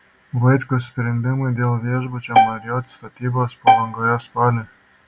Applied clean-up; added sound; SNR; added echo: none; Bowed string instrument; -1 dB; none.